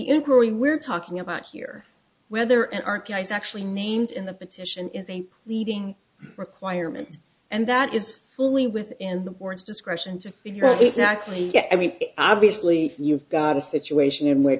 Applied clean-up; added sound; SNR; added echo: none; none; none; none.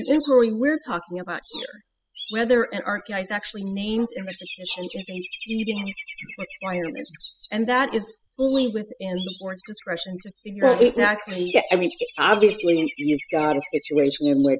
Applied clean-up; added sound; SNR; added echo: classical method spectral subtraction.